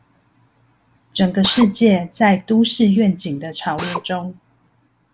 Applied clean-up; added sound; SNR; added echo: none; Drill; 12 dB; none.